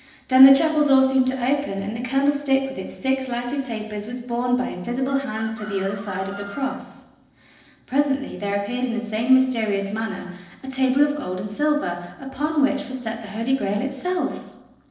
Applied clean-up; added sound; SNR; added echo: neural separator model SepFormer DNS4.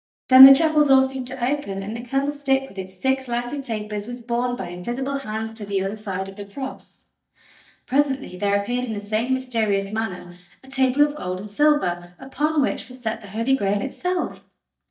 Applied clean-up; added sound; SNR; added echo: neural mask model DeepFilterNet 3.